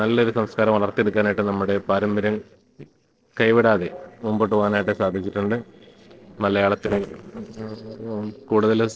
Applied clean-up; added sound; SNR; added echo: neural separator model SepFormer DNS4.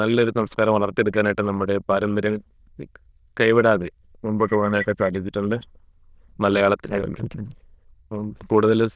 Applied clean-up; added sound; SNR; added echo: neural diffusion model UNIVERSE++.